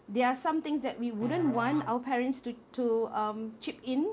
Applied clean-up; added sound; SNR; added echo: none; Musical instrument; 15 dB; none.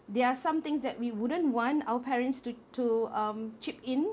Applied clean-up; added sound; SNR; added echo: none; none; none; none.